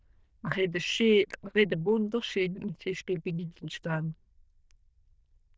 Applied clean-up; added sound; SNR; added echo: neural diffusion model UNIVERSE++.